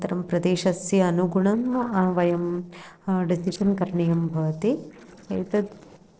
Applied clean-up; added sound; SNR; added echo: neural separator model SepFormer DNS4.